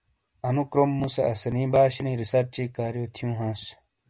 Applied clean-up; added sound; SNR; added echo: none; none; none; none.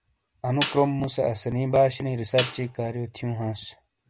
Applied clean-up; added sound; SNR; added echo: none; Snare drum; 11 dB; none.